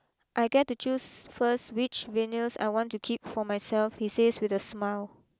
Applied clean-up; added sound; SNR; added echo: none; none; none; none.